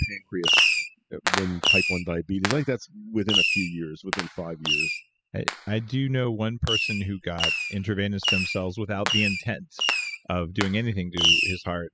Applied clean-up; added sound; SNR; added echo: classical method spectral subtraction.